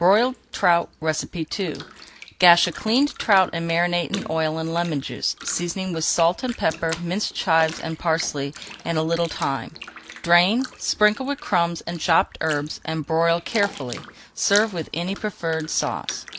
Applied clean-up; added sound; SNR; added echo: none; Bathtub (filling or washing); 16 dB; none.